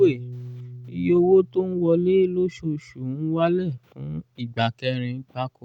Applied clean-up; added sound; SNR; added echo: none; Piano; 19 dB; none.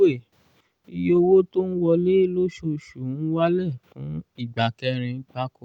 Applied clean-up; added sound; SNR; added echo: none; none; none; none.